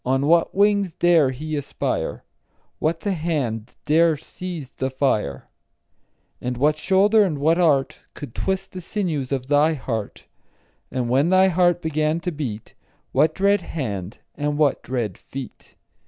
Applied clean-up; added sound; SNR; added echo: none; none; none; none.